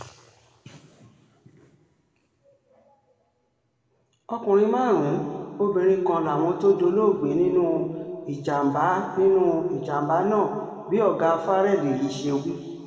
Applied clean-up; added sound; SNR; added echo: none; none; none; reverberation time 1.9 s.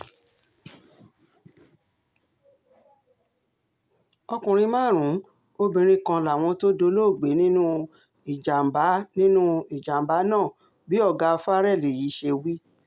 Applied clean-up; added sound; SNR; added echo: none; none; none; none.